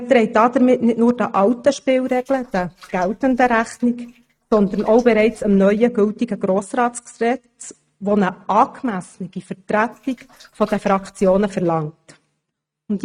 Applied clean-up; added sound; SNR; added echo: neural mask model RNNoise.